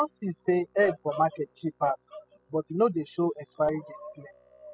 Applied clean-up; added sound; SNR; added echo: classical method spectral subtraction.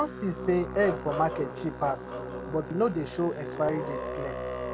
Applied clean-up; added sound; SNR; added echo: none; Musical instrument; 5 dB; none.